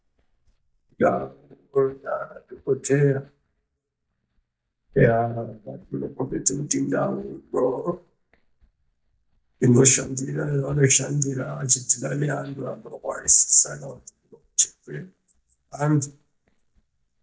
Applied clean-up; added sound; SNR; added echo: neural mask model DeepFilterNet 3.